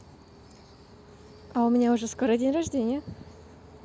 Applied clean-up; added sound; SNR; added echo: none; none; none; none.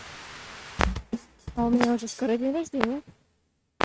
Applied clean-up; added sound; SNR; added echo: neural mask model RNNoise.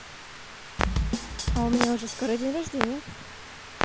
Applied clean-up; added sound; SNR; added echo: none; Bass drum / Snare drum + Clock; 0 dB; none.